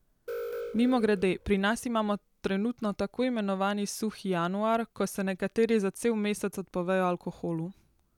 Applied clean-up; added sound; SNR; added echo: none; Alarm; 12 dB; none.